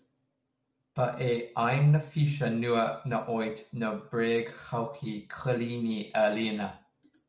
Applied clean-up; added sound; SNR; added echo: none; none; none; none.